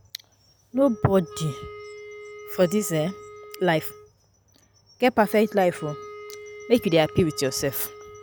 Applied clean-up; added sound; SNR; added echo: none; Wind instrument, woodwind instrument; 17 dB; none.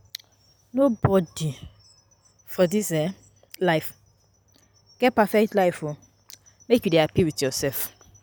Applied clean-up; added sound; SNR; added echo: none; none; none; none.